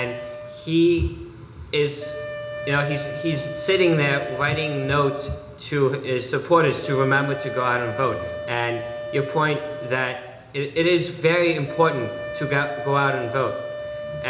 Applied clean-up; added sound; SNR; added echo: none; Wind instrument, woodwind instrument; 10 dB; reverberation time 0.8 s.